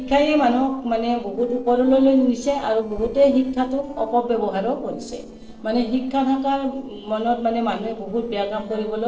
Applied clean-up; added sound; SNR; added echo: neural separator model SepFormer DNS4.